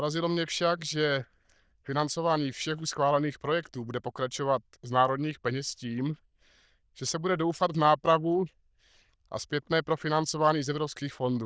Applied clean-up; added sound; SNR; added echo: neural diffusion model UNIVERSE++.